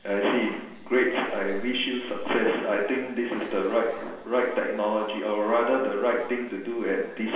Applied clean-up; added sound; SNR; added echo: none; none; none; reverberation time 1.1 s.